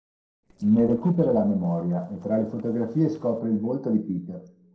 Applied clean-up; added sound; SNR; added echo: neural separator model SepFormer DNS4.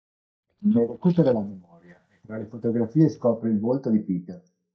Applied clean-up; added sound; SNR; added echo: neural mask model DeepFilterNet 3.